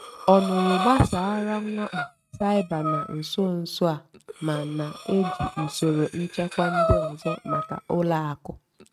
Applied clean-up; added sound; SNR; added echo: neural mask model RNNoise.